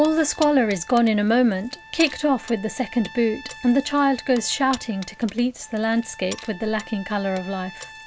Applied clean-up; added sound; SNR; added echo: none; Keys jangling + Trumpet; 18 dB; none.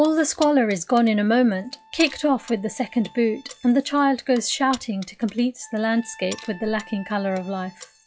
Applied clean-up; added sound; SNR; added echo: classical method log-MMSE.